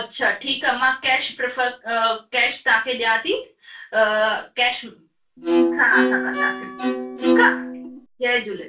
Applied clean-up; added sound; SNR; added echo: none; Bowed string instrument; -1 dB; reverberation time 0.2 s.